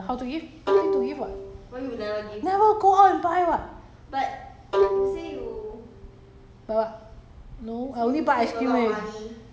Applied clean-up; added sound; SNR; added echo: none; Bowed string instrument; 3 dB; none.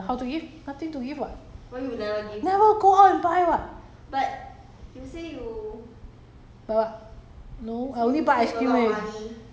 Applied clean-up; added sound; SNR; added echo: none; none; none; none.